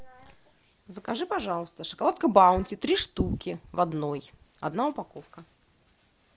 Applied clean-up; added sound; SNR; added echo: none; none; none; none.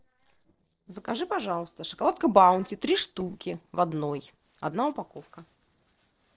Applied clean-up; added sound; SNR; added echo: neural separator model SepFormer DNS4.